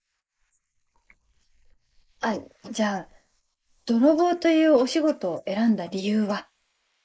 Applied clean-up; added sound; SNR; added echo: neural mask model Resemble Enhance denoiser.